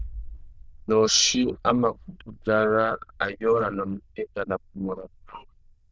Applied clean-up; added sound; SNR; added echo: neural diffusion model UNIVERSE++.